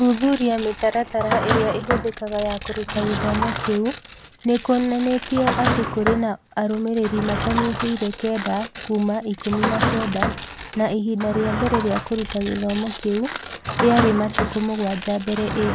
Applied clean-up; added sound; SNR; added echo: none; Tearing + Drawer open or close; 5 dB; none.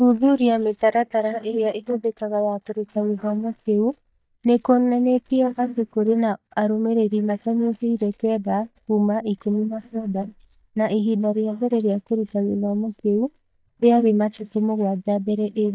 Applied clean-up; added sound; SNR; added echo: neural mask model DeepFilterNet 3.